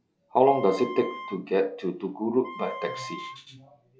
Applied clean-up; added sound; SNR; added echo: classical method log-MMSE.